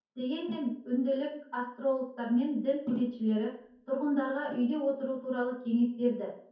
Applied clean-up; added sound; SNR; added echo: none; none; none; reverberation time 0.6 s.